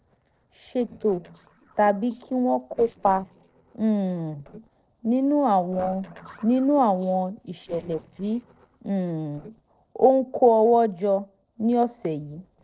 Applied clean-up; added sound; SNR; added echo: neural separator model SepFormer DNS4.